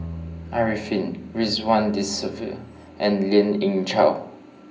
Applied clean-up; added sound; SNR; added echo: none; Bowed string instrument; 18 dB; reverberation time 0.5 s.